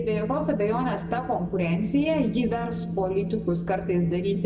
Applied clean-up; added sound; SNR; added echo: none; Wind; 5 dB; reverberation time 1.2 s.